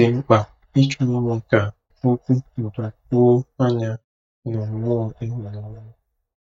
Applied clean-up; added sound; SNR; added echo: neural mask model DeepFilterNet 3.